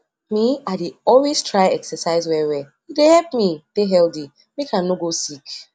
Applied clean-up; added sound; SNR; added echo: none; none; none; none.